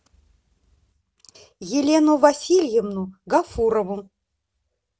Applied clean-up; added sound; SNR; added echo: none; none; none; none.